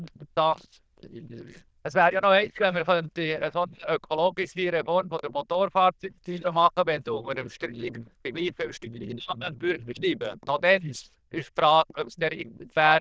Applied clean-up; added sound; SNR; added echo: neural diffusion model UNIVERSE++.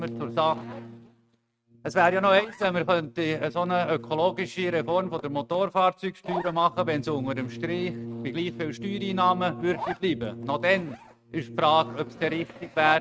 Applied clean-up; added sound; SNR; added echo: neural mask model RNNoise.